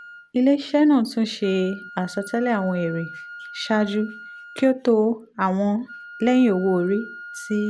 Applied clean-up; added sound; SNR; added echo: none; Wind instrument, woodwind instrument; 18 dB; none.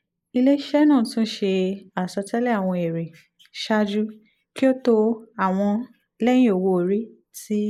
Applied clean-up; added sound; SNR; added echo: neural mask model Resemble Enhance denoiser.